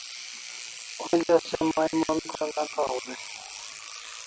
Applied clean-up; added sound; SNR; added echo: none; Engine / Domestic sounds, home sounds; 11 dB; none.